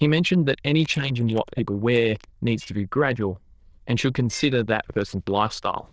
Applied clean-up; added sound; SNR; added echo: neural diffusion model UNIVERSE++.